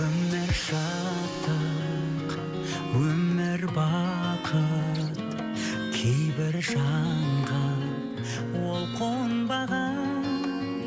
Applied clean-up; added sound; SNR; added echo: none; none; none; none.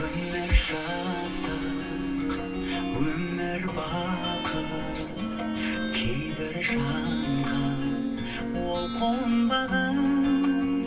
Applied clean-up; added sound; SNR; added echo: none; Car passing by; 19 dB; reverberation time 0.1 s.